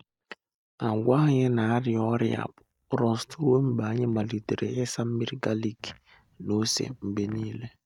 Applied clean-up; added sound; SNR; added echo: neural mask model DeepFilterNet 3.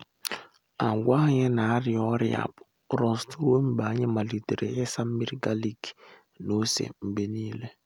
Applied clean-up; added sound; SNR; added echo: none; none; none; none.